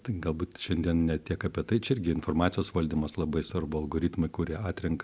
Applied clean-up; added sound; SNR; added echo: none; none; none; none.